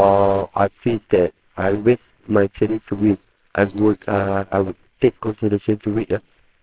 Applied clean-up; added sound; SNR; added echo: neural separator model SepFormer WHAMR!.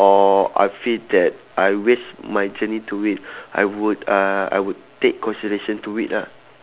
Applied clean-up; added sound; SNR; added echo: none; none; none; none.